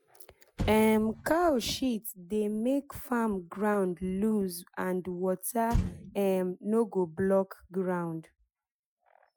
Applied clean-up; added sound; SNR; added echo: classical method Wiener filter.